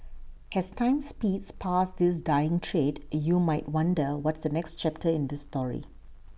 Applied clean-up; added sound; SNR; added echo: none; none; none; none.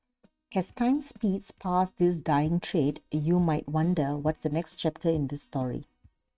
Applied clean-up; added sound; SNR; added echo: neural mask model RNNoise.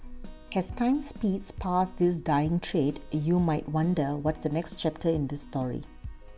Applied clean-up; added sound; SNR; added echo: none; Keyboard (musical); 18 dB; none.